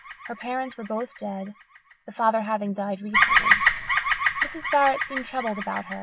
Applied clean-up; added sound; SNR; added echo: none; Bird vocalization, bird call, bird song; -2 dB; none.